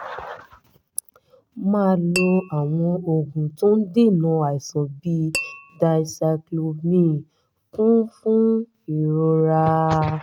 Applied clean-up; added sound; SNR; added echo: neural mask model RNNoise.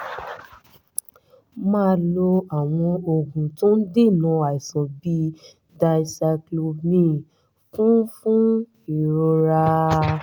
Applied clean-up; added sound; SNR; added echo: none; none; none; none.